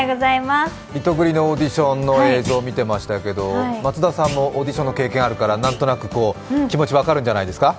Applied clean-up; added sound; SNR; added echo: none; Thump, thud; 15 dB; none.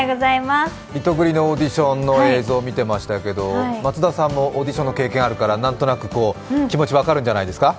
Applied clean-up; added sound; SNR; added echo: none; none; none; none.